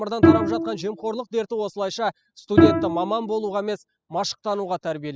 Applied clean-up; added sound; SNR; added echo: classical method spectral subtraction.